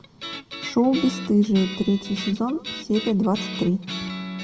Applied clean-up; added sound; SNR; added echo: none; Guitar; 10 dB; reverberation time 1.7 s.